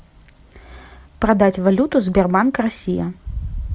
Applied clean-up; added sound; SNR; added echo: none; none; none; none.